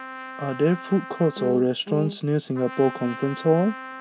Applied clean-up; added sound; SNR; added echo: none; Trumpet; 15 dB; none.